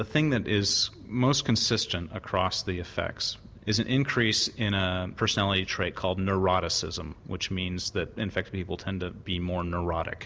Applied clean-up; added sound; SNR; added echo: none; none; none; none.